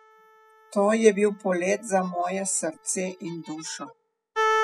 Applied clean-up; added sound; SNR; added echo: classical method spectral subtraction.